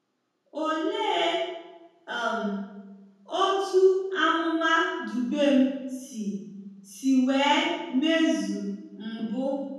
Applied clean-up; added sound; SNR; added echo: none; none; none; reverberation time 1.3 s.